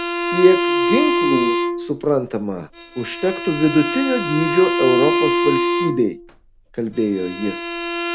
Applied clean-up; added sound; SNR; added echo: none; Bowed string instrument; 1 dB; none.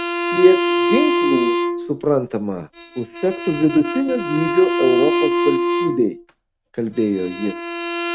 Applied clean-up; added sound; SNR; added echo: neural mask model RNNoise.